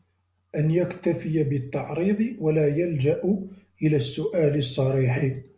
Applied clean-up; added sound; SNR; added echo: none; none; none; none.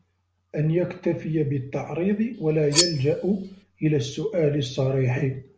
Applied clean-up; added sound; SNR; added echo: none; Cutlery, silverware; 4 dB; none.